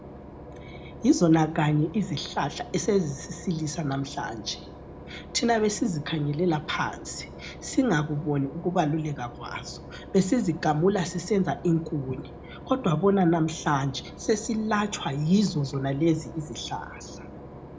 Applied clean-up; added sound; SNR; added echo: none; Engine / Boat, Water vehicle; 15 dB; reverberation time 0.3 s.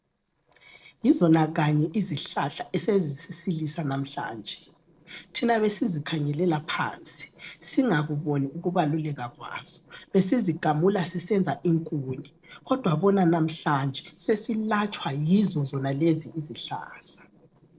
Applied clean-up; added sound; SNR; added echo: neural separator model SepFormer DNS4.